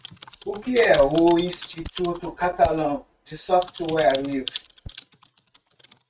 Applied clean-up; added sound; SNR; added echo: neural mask model RNNoise.